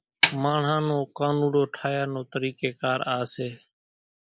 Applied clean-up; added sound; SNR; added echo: neural mask model Resemble Enhance denoiser.